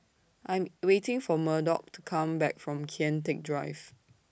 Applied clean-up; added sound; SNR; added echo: none; none; none; none.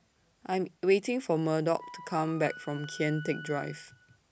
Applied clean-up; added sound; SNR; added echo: none; Wind instrument, woodwind instrument; 15 dB; none.